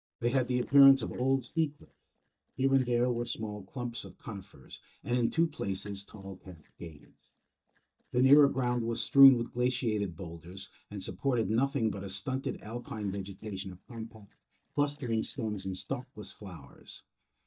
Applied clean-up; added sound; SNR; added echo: neural mask model DeepFilterNet 3.